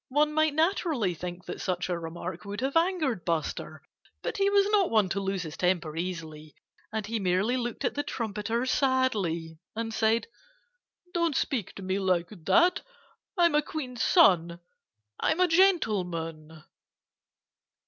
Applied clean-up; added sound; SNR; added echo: none; none; none; none.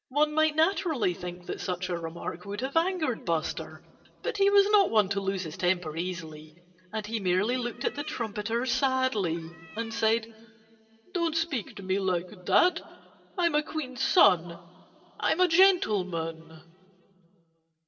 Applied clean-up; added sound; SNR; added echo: none; Cat; 19 dB; reverberation time 2.2 s.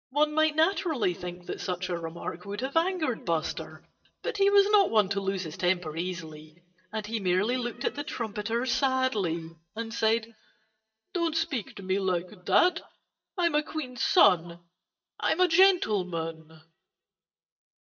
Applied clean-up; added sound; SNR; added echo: neural mask model DeepFilterNet 3.